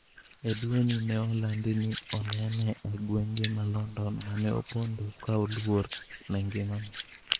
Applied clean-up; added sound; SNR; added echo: neural mask model Resemble Enhance denoiser.